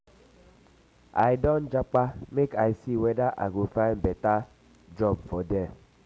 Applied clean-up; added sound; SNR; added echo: none; none; none; none.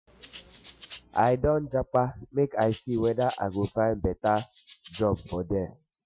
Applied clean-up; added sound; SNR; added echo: classical method Wiener filter.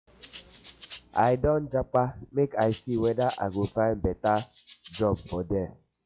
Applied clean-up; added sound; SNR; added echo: classical method log-MMSE.